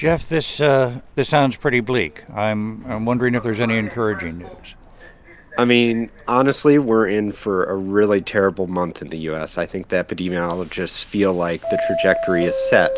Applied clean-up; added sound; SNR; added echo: none; Subway, metro, underground; 11 dB; none.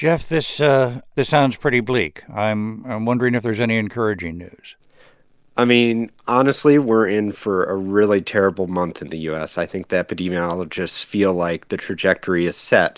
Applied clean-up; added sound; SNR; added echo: none; none; none; none.